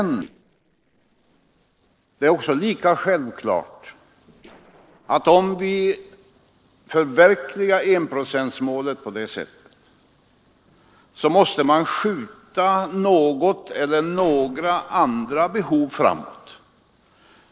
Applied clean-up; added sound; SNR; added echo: neural separator model SepFormer DNS4.